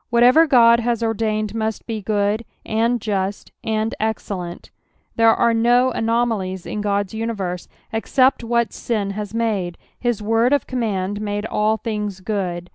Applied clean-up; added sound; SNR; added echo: none; none; none; none.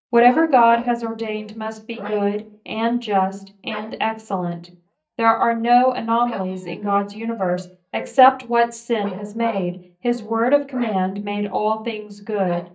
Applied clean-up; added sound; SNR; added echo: neural mask model DeepFilterNet 3.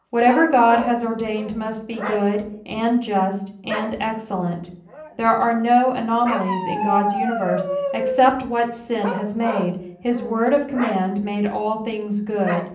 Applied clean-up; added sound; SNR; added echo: none; Bark; 9 dB; reverberation time 0.6 s.